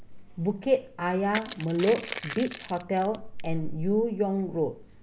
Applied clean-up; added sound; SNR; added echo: none; Chewing, mastication + Crushing; 9 dB; none.